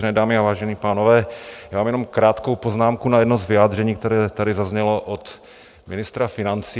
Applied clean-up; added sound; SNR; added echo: none; none; none; none.